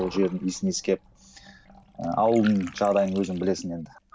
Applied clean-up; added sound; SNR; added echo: none; Bathtub (filling or washing) / Water; 19 dB; none.